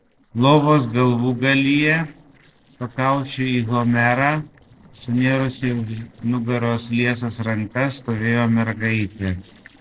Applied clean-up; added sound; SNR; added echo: neural separator model SepFormer DNS4.